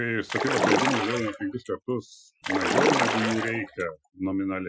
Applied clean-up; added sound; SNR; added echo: classical method Wiener filter.